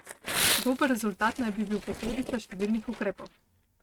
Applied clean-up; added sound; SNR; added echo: neural mask model RNNoise.